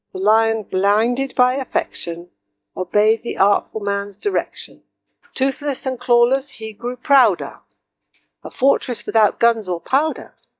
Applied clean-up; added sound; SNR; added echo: neural mask model DeepFilterNet 3.